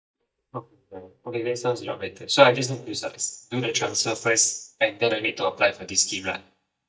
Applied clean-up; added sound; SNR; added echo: neural mask model DeepFilterNet 3.